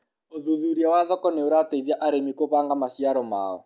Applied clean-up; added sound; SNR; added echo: none; none; none; none.